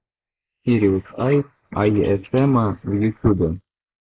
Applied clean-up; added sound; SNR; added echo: neural mask model Resemble Enhance denoiser.